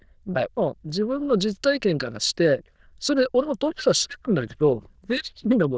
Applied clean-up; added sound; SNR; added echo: neural diffusion model UNIVERSE++.